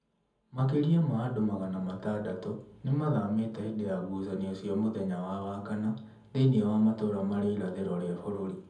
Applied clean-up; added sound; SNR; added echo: none; none; none; reverberation time 0.7 s.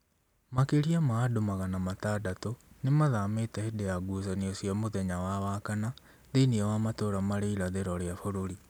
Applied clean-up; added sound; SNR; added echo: none; none; none; none.